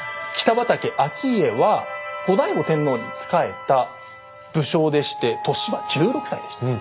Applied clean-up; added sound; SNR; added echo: none; none; none; none.